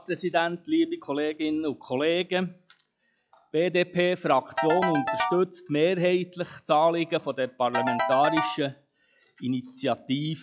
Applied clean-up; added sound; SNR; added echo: classical method log-MMSE.